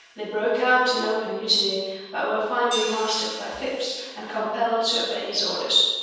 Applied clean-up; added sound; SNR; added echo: none; Hi-hat; 16 dB; reverberation time 1.2 s.